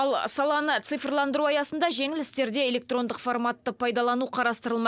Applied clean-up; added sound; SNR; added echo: none; none; none; none.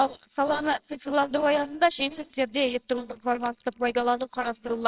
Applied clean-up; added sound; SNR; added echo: neural separator model SepFormer WHAMR!.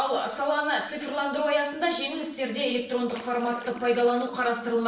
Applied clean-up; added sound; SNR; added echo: neural separator model SepFormer DNS4.